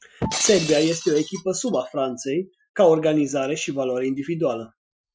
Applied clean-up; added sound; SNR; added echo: classical method Wiener filter.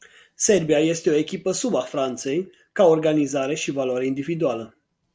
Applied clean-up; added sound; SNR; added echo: none; none; none; none.